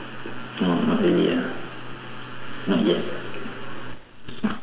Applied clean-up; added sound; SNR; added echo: none; none; none; reverberation time 1.7 s.